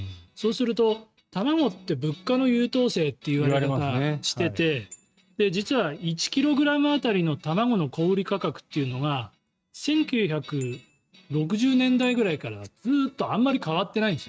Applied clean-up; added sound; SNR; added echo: neural mask model RNNoise.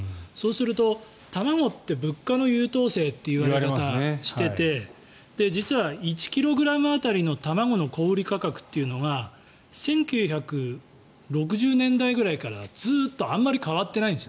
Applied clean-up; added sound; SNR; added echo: none; none; none; none.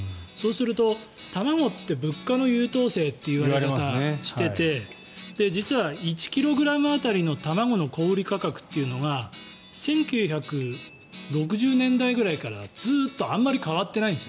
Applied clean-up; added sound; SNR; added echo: none; Guitar + Bicycle bell; 18 dB; none.